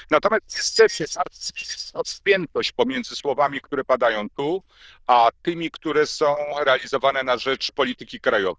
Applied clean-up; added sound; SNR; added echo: neural diffusion model UNIVERSE++.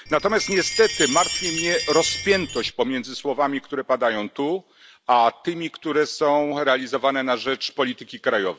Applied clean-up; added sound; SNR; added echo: none; Chime; 7 dB; none.